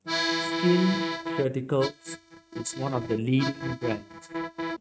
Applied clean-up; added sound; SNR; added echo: neural mask model RNNoise.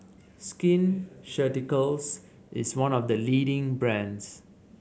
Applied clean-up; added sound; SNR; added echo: none; none; none; none.